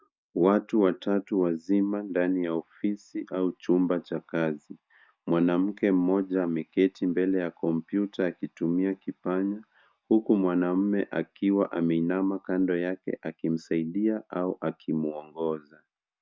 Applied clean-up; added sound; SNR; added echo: none; none; none; none.